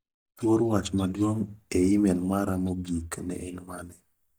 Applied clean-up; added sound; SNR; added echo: neural mask model DeepFilterNet 3.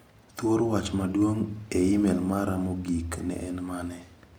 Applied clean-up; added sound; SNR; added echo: none; none; none; none.